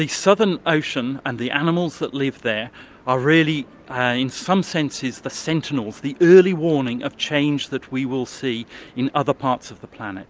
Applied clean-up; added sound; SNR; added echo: none; none; none; none.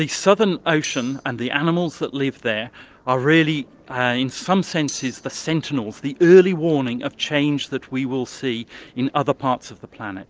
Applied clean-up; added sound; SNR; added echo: neural separator model SepFormer DNS4.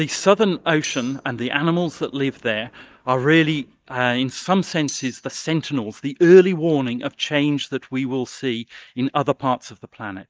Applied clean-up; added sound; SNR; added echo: neural mask model DeepFilterNet 3.